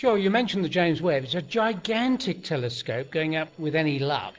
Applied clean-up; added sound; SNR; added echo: neural separator model SepFormer DNS4.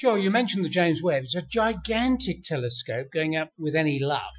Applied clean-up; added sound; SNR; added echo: classical method Wiener filter.